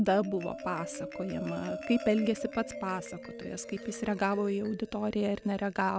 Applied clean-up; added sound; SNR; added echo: none; Marimba, xylophone; 11 dB; none.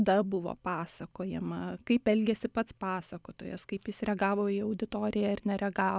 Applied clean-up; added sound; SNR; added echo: none; none; none; none.